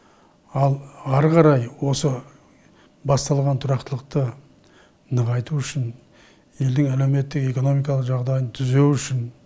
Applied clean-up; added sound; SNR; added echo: none; none; none; none.